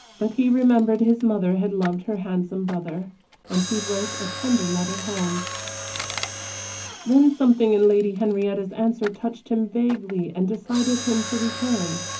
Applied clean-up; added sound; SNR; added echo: none; Mechanisms; 12 dB; reverberation time 0.3 s.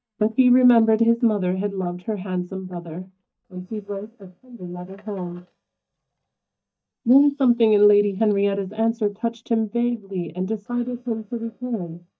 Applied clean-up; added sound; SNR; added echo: neural mask model DeepFilterNet 3.